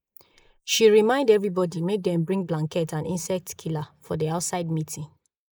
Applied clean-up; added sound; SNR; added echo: neural mask model Resemble Enhance denoiser.